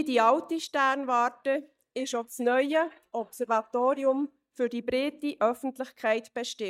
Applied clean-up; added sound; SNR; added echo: neural mask model DeepFilterNet 3.